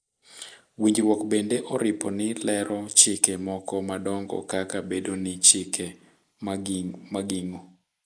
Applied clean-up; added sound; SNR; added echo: neural mask model Resemble Enhance denoiser.